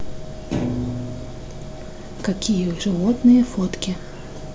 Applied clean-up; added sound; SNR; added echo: none; Thump, thud; 5 dB; none.